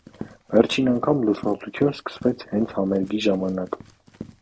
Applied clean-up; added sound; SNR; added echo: none; Run; 19 dB; none.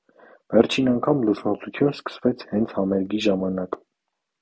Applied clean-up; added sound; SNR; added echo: none; none; none; none.